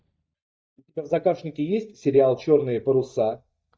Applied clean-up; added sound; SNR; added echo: neural mask model DeepFilterNet 3.